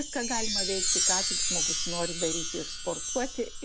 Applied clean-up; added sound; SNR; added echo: none; Chime; -5 dB; none.